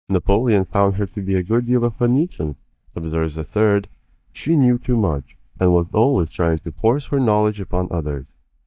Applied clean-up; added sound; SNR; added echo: neural mask model DeepFilterNet 3.